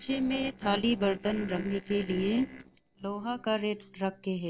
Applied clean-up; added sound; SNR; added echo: neural separator model SepFormer DNS4.